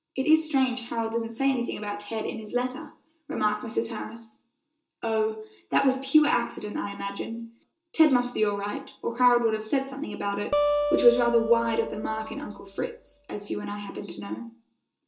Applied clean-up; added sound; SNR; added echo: none; Acoustic guitar; 4 dB; reverberation time 0.2 s.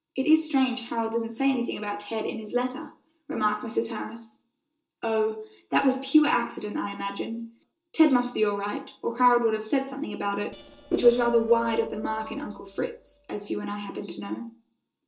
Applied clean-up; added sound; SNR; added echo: neural separator model SepFormer DNS4.